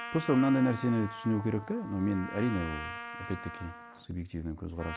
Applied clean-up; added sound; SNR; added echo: none; Trumpet; 12 dB; none.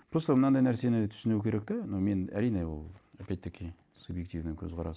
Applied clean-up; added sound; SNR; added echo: none; none; none; none.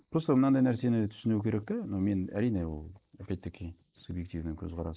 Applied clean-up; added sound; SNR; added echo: neural mask model Resemble Enhance denoiser.